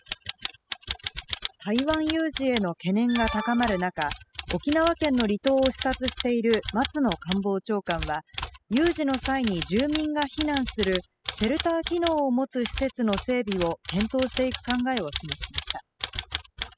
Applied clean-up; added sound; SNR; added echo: classical method spectral subtraction.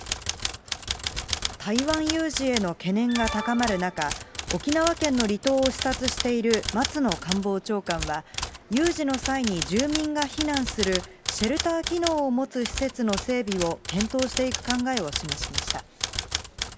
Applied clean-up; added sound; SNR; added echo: none; Typewriter; 6 dB; none.